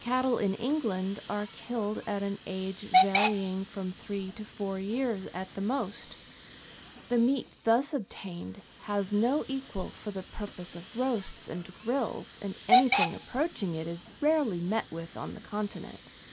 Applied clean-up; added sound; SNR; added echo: none; Hiss / Alarm / Train; 3 dB; none.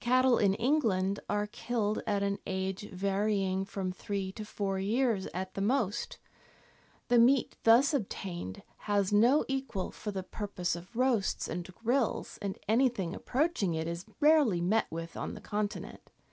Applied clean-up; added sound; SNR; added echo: none; none; none; none.